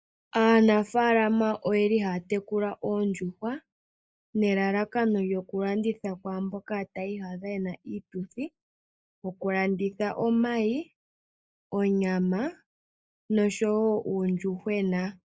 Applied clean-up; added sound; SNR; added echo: neural mask model Resemble Enhance denoiser.